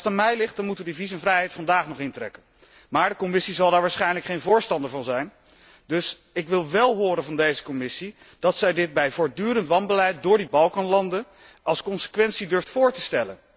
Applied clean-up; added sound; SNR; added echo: none; none; none; none.